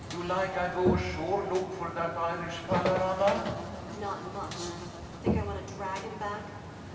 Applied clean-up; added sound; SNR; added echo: none; Buzz; 3 dB; reverberation time 2.5 s.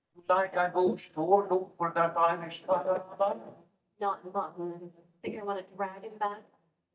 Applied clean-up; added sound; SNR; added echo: neural mask model DeepFilterNet 3.